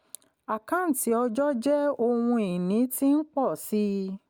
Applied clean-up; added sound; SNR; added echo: none; none; none; none.